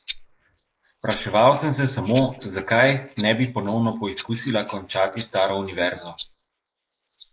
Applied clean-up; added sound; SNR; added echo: neural mask model Resemble Enhance denoiser.